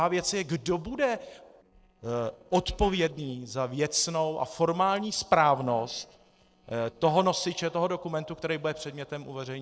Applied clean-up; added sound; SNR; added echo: neural separator model SepFormer DNS4.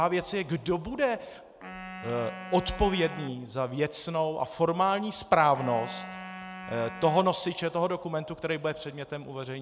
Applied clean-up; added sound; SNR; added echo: none; Wind instrument, woodwind instrument; 15 dB; none.